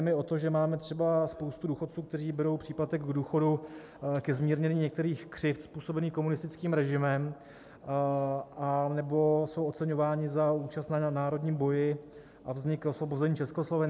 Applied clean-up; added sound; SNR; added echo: none; none; none; none.